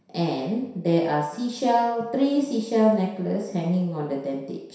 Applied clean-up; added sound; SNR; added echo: none; none; none; reverberation time 0.7 s.